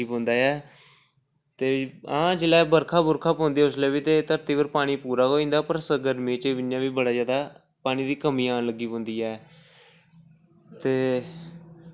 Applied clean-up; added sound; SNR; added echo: none; none; none; none.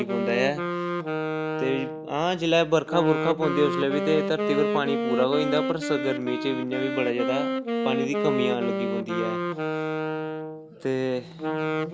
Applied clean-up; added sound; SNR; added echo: none; Wind instrument, woodwind instrument; 1 dB; none.